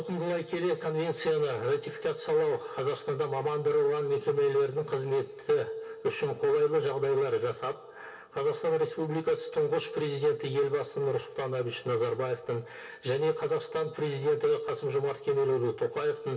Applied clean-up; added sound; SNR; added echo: none; none; none; reverberation time 0.2 s.